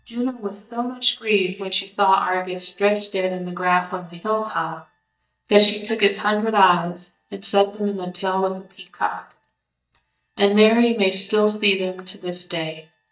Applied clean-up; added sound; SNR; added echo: neural mask model DeepFilterNet 3.